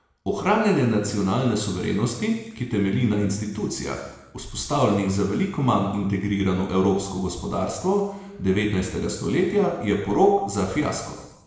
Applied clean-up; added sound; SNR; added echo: none; none; none; reverberation time 1.0 s.